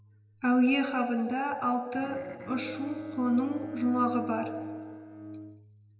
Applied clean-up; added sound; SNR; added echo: none; Bowed string instrument; 12 dB; reverberation time 1.9 s.